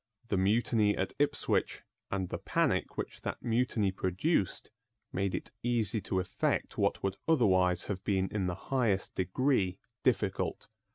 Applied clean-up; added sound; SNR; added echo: none; none; none; none.